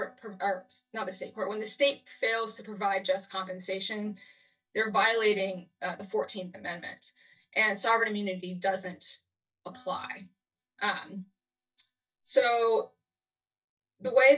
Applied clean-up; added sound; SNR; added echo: neural mask model DeepFilterNet 3.